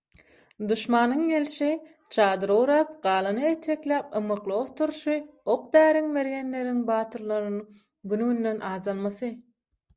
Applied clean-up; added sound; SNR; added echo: none; none; none; none.